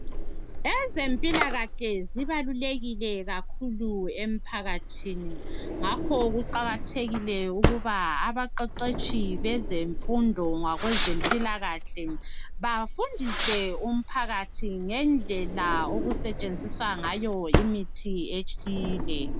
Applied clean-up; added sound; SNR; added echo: none; Drawer open or close + Fireworks; -1 dB; none.